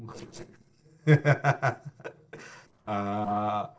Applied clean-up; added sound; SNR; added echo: neural separator model SepFormer DNS4.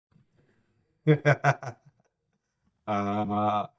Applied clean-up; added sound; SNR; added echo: neural mask model DeepFilterNet 3.